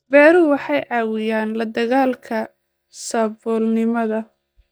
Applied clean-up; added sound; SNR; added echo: neural mask model DeepFilterNet 3.